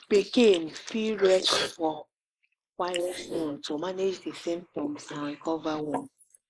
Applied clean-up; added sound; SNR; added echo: neural mask model Resemble Enhance denoiser.